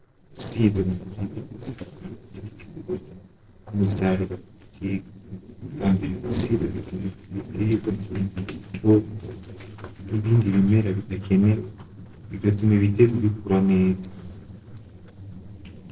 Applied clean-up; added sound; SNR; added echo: neural separator model SepFormer DNS4.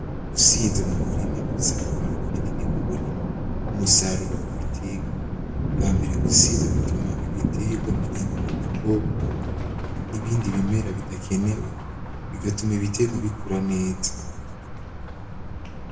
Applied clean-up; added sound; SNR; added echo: none; Thunder; 0 dB; reverberation time 0.7 s.